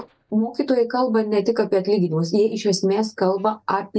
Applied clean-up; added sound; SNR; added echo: neural mask model DeepFilterNet 3.